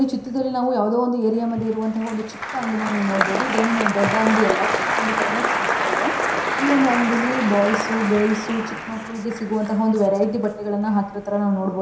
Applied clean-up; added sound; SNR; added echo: none; Applause; 3 dB; reverberation time 0.7 s.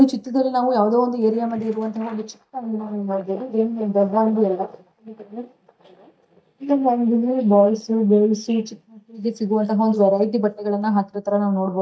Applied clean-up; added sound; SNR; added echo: neural mask model DeepFilterNet 3.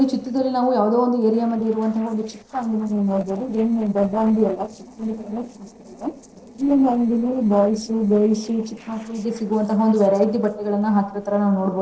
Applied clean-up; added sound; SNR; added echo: neural separator model SepFormer DNS4.